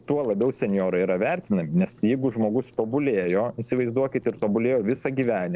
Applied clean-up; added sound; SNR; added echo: neural separator model SepFormer DNS4.